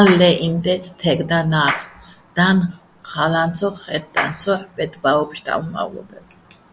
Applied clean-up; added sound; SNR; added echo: none; Clapping; 12 dB; none.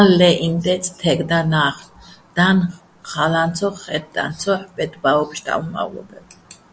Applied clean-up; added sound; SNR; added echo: none; none; none; none.